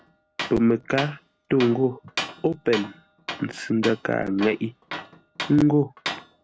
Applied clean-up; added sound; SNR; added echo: none; Tools; 11 dB; none.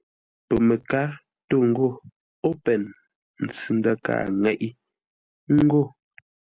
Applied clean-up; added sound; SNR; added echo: none; none; none; none.